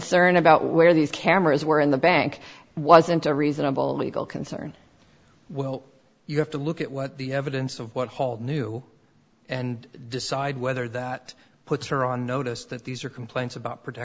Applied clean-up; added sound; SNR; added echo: none; none; none; none.